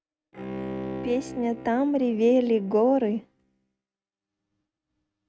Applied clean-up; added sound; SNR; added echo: neural mask model RNNoise.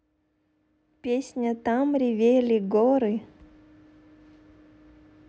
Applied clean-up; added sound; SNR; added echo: none; none; none; none.